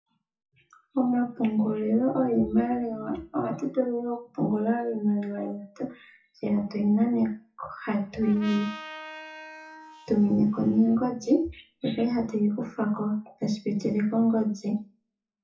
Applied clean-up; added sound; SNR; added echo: classical method WPE with log-MMSE.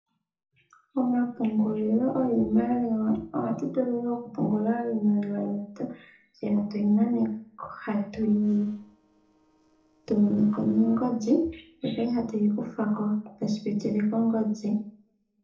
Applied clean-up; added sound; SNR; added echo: neural separator model SepFormer DNS4.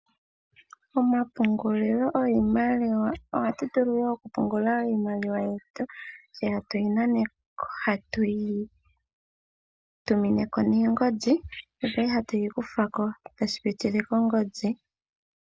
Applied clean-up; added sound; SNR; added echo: none; none; none; none.